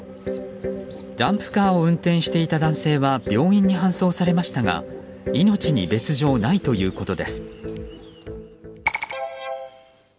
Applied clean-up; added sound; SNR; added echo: none; none; none; none.